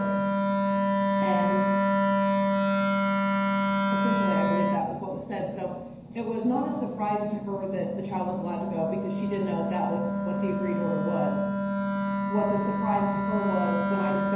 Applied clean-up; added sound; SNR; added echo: none; Wind instrument, woodwind instrument; -4 dB; reverberation time 0.5 s.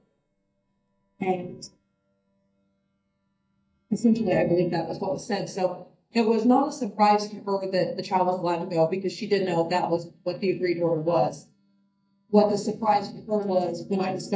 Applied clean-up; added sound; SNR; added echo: neural mask model DeepFilterNet 3.